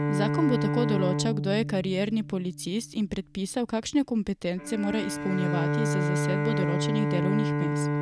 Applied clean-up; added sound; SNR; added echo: none; Bowed string instrument; 0 dB; none.